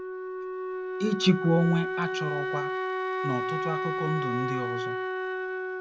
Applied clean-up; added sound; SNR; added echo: none; Wind instrument, woodwind instrument; 1 dB; none.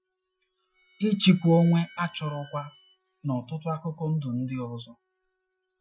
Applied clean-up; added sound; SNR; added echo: classical method Wiener filter.